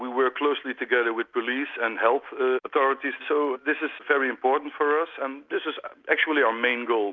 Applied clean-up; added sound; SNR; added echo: none; none; none; none.